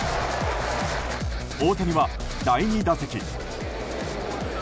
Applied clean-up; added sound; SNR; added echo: none; none; none; none.